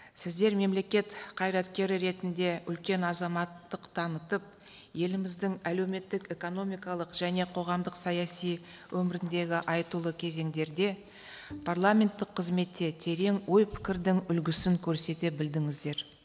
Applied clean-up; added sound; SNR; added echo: none; Bowed string instrument; 19 dB; none.